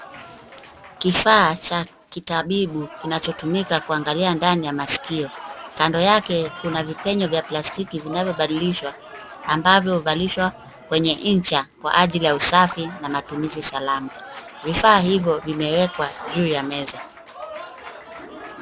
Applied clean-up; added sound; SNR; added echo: none; Applause / Crowd; 17 dB; none.